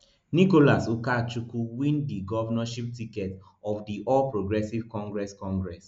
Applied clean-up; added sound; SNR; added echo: none; none; none; none.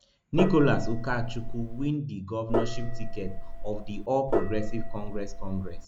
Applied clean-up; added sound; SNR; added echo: none; Gong; -2 dB; none.